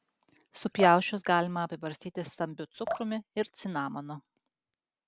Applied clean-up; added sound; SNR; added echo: none; Drip; 12 dB; none.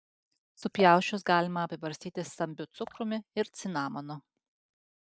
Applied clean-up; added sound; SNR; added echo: neural mask model DeepFilterNet 3.